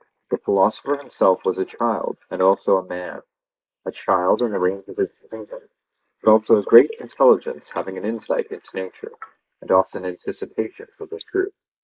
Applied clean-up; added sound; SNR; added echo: neural mask model Resemble Enhance denoiser.